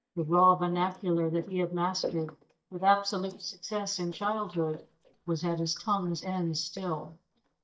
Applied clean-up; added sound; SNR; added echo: neural mask model DeepFilterNet 3.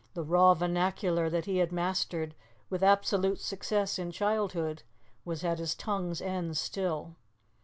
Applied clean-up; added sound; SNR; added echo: none; none; none; none.